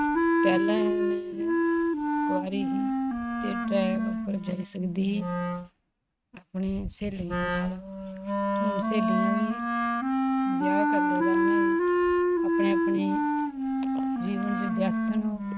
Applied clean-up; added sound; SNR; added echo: neural mask model RNNoise.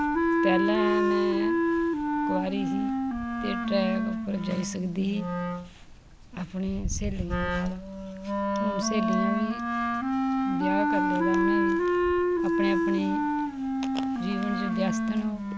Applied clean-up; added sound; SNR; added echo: none; Wind instrument, woodwind instrument; -5 dB; none.